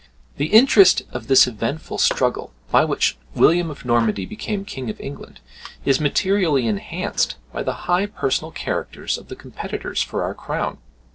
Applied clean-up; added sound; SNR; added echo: neural separator model SepFormer DNS4.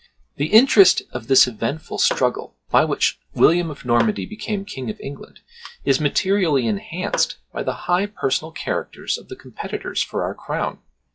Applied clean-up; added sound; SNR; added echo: classical method log-MMSE.